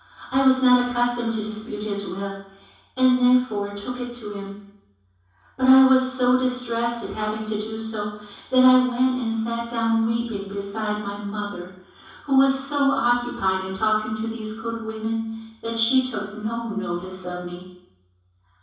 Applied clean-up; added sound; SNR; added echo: none; none; none; reverberation time 0.7 s.